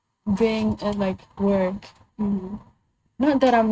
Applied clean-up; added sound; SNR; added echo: neural mask model RNNoise.